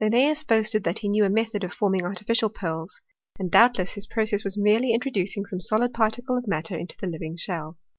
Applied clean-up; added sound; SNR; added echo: none; none; none; none.